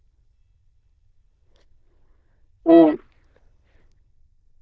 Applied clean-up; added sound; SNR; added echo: neural diffusion model UNIVERSE++.